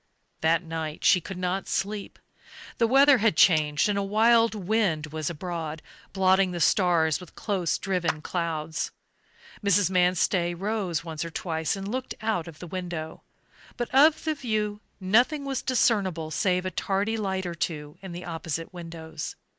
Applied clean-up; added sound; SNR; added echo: neural mask model Resemble Enhance denoiser.